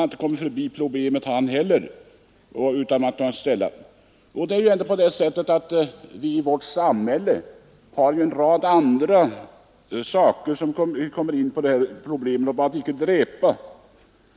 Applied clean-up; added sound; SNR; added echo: none; none; none; none.